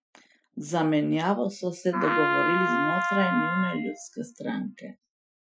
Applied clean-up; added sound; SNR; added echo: classical method Wiener filter.